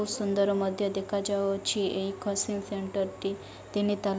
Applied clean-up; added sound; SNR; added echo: none; none; none; none.